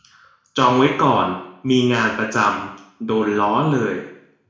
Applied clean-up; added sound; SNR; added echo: none; none; none; reverberation time 0.6 s.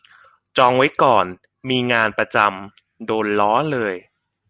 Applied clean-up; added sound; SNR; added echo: none; none; none; none.